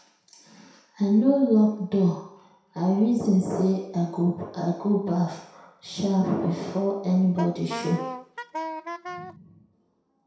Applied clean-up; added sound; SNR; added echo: none; Wind instrument, woodwind instrument; 9 dB; reverberation time 0.7 s.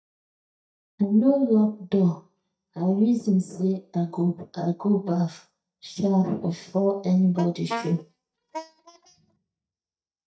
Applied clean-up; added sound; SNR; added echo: neural mask model DeepFilterNet 3.